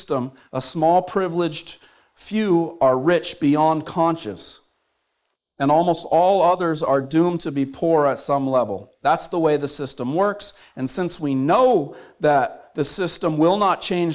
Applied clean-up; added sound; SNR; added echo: neural mask model Resemble Enhance denoiser.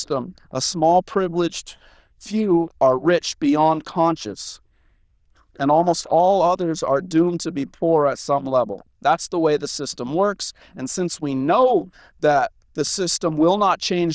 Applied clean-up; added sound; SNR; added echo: neural diffusion model UNIVERSE++.